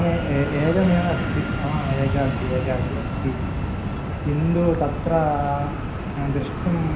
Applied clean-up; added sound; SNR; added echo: none; Fixed-wing aircraft, airplane; 2 dB; reverberation time 0.5 s.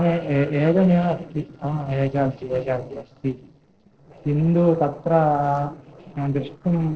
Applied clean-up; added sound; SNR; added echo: neural separator model SepFormer DNS4.